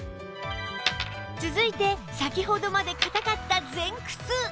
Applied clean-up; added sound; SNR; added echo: none; Coin (dropping); 7 dB; none.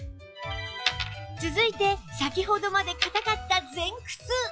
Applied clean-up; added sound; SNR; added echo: classical method log-MMSE.